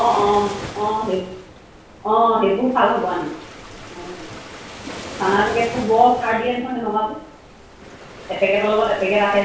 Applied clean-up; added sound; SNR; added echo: none; Waves, surf; 15 dB; reverberation time 0.6 s.